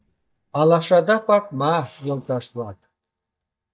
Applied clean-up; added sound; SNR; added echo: neural mask model DeepFilterNet 3.